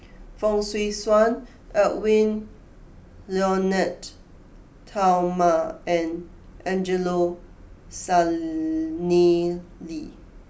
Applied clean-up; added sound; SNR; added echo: none; none; none; none.